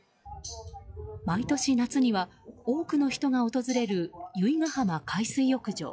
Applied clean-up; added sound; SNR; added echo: classical method log-MMSE.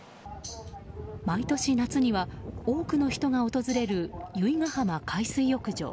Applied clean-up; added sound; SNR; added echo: none; Tambourine; 16 dB; none.